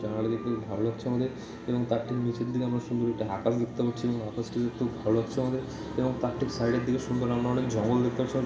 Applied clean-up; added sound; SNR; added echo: none; Wind instrument, woodwind instrument; 17 dB; reverberation time 0.8 s.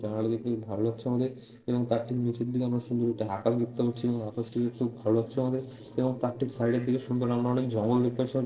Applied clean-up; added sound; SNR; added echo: neural separator model SepFormer DNS4.